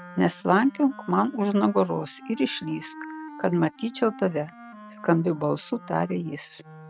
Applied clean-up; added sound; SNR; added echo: neural mask model RNNoise.